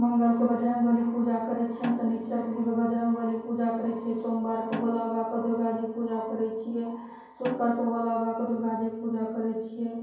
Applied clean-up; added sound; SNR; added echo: none; Snare drum; 17 dB; reverberation time 0.6 s.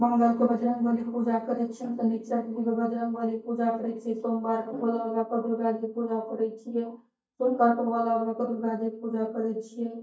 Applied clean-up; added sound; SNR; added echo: neural mask model DeepFilterNet 3.